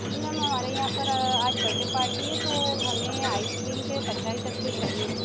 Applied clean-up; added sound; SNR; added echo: none; Squeak; -3 dB; none.